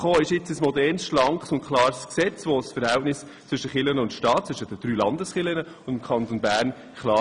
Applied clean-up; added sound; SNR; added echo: none; none; none; none.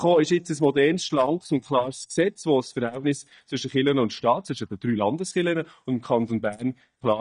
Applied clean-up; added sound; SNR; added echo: neural mask model DeepFilterNet 3.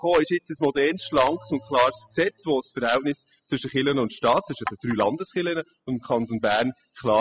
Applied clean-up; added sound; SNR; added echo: classical method spectral subtraction.